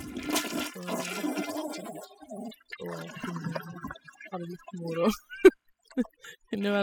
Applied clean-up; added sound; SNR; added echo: classical method spectral subtraction.